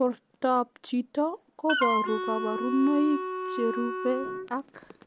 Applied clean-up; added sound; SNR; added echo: none; Wind instrument, woodwind instrument; 3 dB; none.